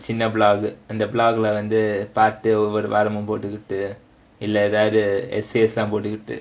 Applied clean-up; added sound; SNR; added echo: none; none; none; none.